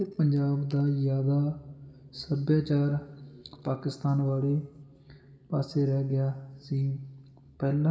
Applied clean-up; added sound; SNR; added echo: none; none; none; reverberation time 2.9 s.